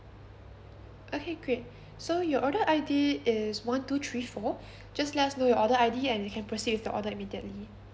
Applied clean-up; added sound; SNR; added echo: none; none; none; none.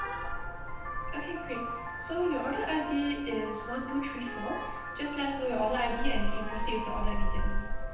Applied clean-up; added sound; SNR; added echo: none; Vehicle horn, car horn, honking; -2 dB; reverberation time 0.9 s.